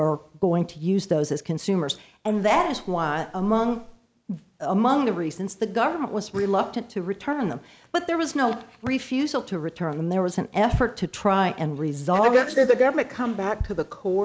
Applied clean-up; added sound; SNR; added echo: neural mask model Resemble Enhance denoiser.